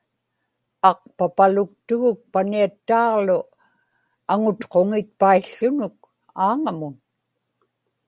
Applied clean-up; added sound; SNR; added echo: none; none; none; none.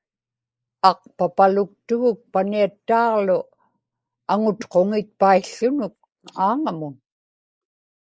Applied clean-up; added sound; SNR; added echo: neural mask model Resemble Enhance denoiser.